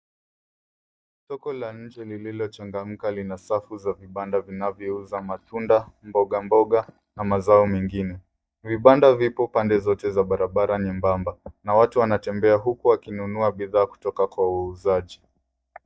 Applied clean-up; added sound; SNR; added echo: neural mask model DeepFilterNet 3.